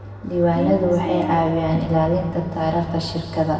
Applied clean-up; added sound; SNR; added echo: none; none; none; reverberation time 2.1 s.